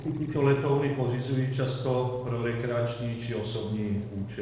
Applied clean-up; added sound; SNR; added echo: neural separator model SepFormer DNS4.